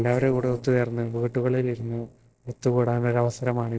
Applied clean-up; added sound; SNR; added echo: neural separator model SepFormer DNS4.